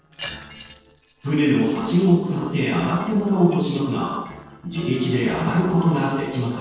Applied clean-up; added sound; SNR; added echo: neural separator model SepFormer DNS4.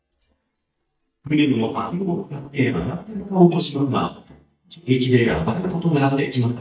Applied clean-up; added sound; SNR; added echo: neural mask model DeepFilterNet 3.